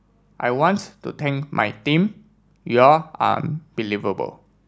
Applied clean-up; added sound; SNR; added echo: none; none; none; none.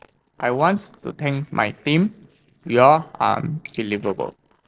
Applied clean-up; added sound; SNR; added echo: neural separator model SepFormer DNS4.